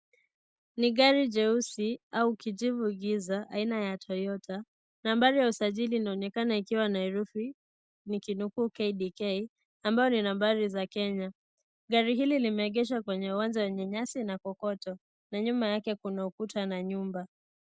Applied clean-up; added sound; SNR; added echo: none; none; none; none.